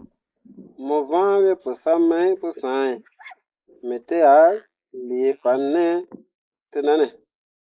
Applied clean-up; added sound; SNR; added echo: neural mask model Resemble Enhance denoiser.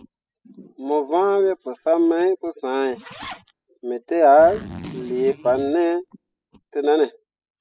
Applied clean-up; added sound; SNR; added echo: classical method spectral subtraction.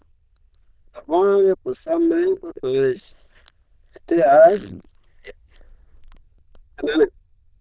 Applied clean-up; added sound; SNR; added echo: neural diffusion model UNIVERSE++.